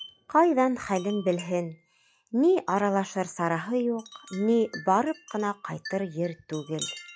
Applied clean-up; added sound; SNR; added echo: classical method log-MMSE.